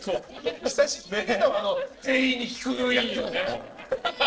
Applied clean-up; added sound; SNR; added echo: neural separator model SepFormer DNS4.